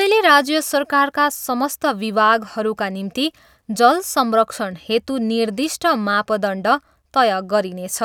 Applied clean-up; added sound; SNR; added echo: none; none; none; none.